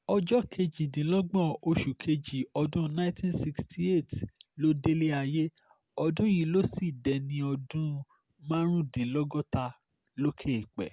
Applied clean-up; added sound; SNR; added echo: none; none; none; none.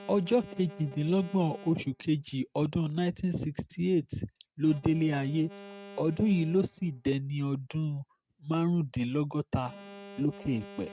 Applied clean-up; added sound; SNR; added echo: neural mask model RNNoise.